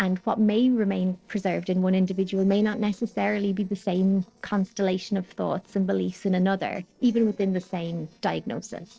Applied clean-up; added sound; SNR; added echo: neural separator model SepFormer DNS4.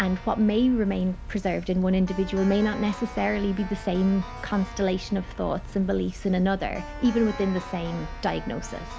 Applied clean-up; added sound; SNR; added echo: none; Keyboard (musical); 12 dB; none.